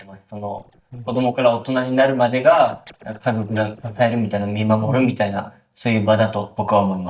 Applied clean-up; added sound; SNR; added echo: neural mask model DeepFilterNet 3.